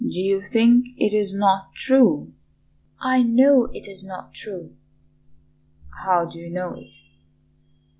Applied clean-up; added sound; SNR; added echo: none; none; none; none.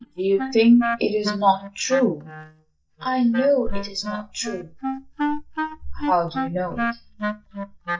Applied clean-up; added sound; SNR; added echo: neural mask model DeepFilterNet 3.